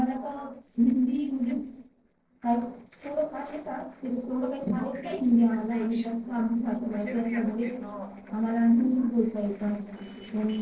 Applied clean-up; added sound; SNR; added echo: neural separator model SepFormer DNS4.